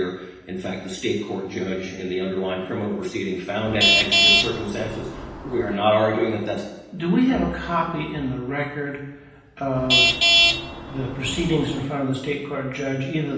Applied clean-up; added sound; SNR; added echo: none; Traffic noise, roadway noise / Vehicle horn, car horn, honking; -4 dB; reverberation time 0.9 s.